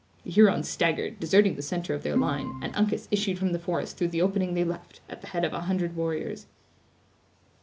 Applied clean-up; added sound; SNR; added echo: none; Organ; 5 dB; none.